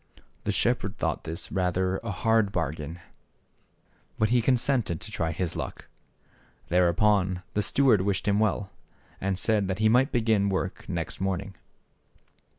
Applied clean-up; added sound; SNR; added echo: none; none; none; none.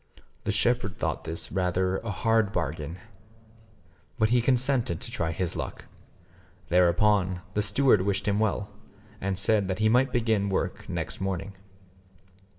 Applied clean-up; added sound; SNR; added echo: none; none; none; reverberation time 1.0 s.